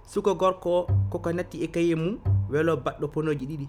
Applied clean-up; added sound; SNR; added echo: none; Bowed string instrument; 3 dB; none.